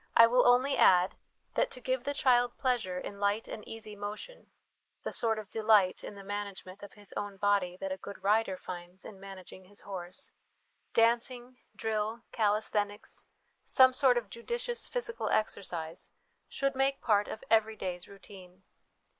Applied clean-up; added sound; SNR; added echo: neural mask model Resemble Enhance denoiser.